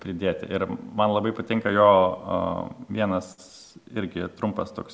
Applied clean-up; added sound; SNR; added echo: none; none; none; none.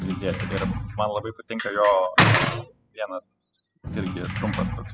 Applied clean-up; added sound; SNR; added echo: classical method spectral subtraction.